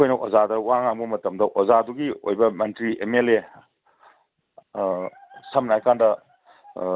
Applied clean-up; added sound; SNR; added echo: none; none; none; none.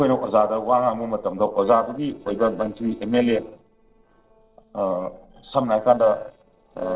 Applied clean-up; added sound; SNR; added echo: neural separator model SepFormer DNS4.